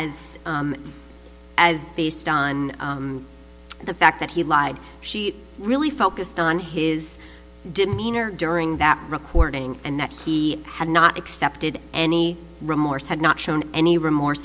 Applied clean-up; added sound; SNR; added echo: none; none; none; none.